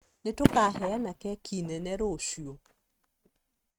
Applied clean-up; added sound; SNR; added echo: neural mask model RNNoise.